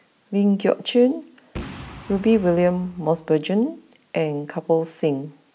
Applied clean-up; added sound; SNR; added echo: none; Boom; 17 dB; none.